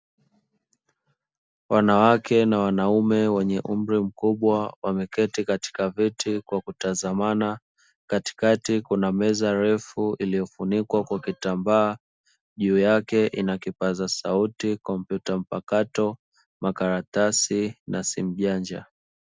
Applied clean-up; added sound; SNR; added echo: none; none; none; none.